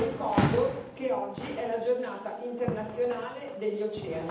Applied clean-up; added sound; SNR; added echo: none; Fireworks; 4 dB; reverberation time 0.8 s.